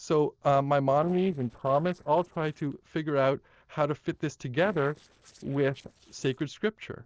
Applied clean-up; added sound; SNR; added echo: neural separator model SepFormer DNS4.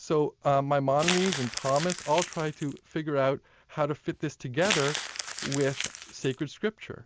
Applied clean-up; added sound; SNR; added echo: none; Crumpling, crinkling; 7 dB; none.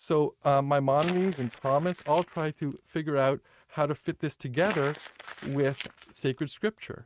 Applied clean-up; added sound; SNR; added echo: neural mask model RNNoise.